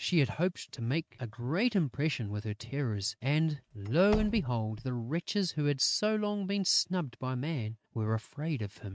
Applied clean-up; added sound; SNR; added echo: neural mask model RNNoise.